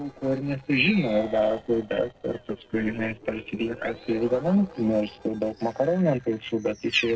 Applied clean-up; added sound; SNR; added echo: neural separator model SepFormer DNS4.